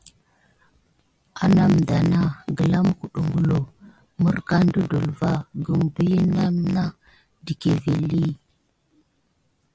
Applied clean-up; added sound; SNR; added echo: none; none; none; none.